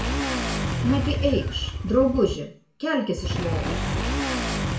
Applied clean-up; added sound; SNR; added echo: none; Motorcycle / Accelerating, revving, vroom; 0 dB; reverberation time 0.4 s.